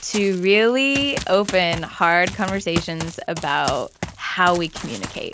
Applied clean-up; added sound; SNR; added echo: none; Run; 12 dB; none.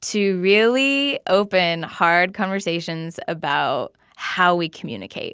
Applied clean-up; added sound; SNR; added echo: none; none; none; none.